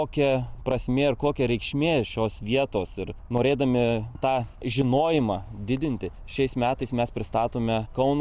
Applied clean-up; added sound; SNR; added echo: none; none; none; none.